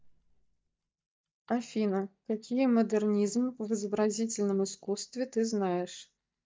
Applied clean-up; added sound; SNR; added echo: neural mask model DeepFilterNet 3.